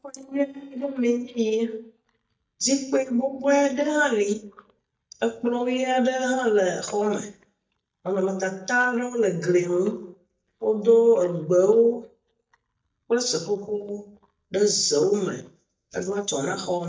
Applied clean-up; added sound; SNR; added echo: neural mask model DeepFilterNet 3.